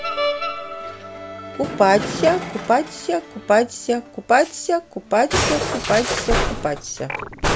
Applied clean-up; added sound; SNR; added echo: none; Musical instrument; 4 dB; none.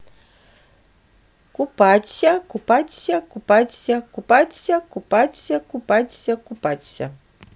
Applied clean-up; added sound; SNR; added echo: none; none; none; none.